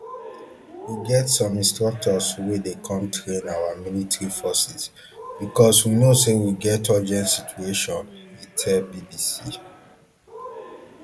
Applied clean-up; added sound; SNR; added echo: none; Cheering; 17 dB; none.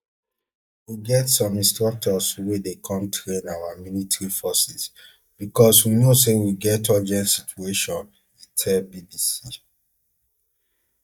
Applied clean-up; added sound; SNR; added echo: neural mask model DeepFilterNet 3.